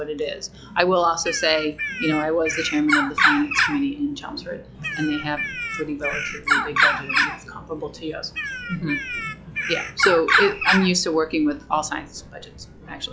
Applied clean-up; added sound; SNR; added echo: classical method log-MMSE.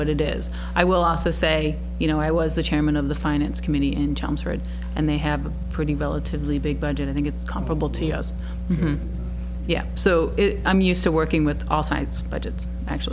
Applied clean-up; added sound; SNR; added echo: none; none; none; none.